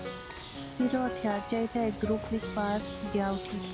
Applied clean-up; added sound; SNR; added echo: none; Bird + Piano; 6 dB; none.